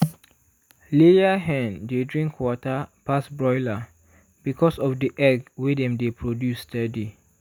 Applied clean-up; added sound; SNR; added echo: none; none; none; none.